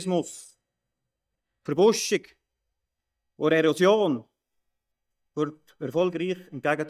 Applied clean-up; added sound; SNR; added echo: neural mask model DeepFilterNet 3.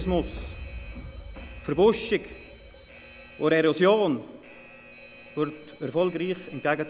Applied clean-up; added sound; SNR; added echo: none; Alarm; 15 dB; none.